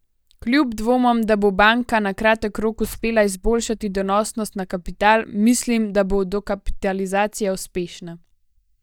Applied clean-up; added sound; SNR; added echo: neural mask model DeepFilterNet 3.